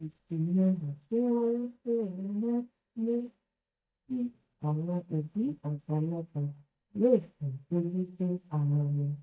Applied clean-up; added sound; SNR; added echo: neural mask model DeepFilterNet 3.